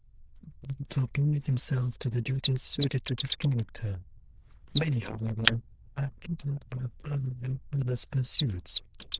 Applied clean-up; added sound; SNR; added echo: neural diffusion model UNIVERSE++.